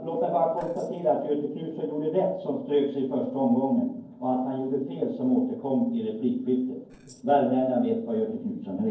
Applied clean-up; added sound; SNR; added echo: neural separator model SepFormer DNS4.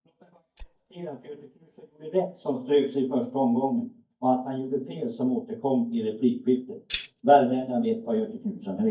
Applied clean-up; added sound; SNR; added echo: neural mask model DeepFilterNet 3.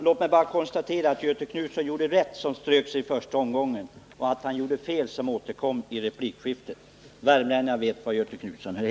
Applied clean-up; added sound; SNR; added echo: none; none; none; none.